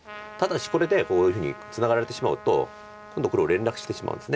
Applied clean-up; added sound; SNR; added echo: none; Trumpet; 17 dB; none.